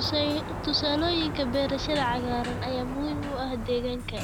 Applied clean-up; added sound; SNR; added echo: none; Sliding door; 5 dB; none.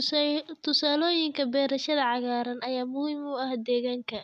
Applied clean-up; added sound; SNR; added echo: none; none; none; none.